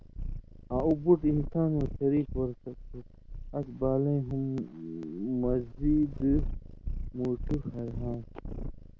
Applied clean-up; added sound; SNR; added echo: none; Purr; 7 dB; none.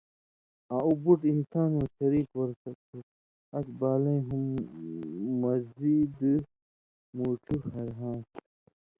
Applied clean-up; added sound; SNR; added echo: none; none; none; none.